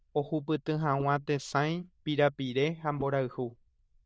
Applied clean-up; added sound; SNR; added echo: neural diffusion model UNIVERSE++.